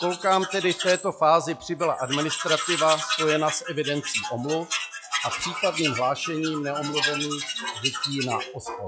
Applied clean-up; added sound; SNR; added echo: classical method log-MMSE.